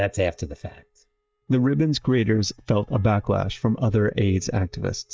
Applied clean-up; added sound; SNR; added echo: neural mask model DeepFilterNet 3.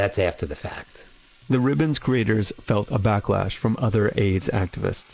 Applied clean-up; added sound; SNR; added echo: neural mask model Resemble Enhance denoiser.